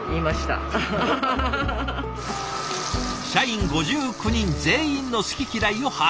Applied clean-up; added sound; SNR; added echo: none; none; none; none.